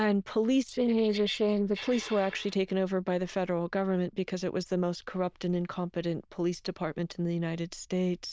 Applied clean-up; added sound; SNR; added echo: neural diffusion model UNIVERSE++.